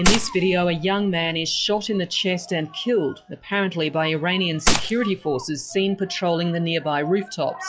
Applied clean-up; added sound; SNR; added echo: classical method log-MMSE.